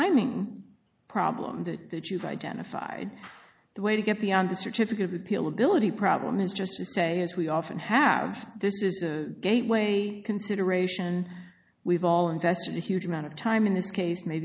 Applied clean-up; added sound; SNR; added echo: none; none; none; none.